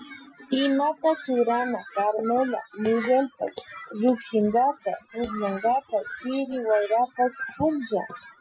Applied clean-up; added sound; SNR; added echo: classical method Wiener filter.